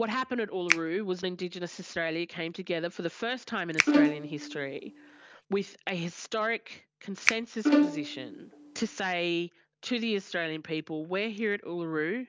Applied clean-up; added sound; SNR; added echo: none; Bowed string instrument + Finger snapping; -4 dB; none.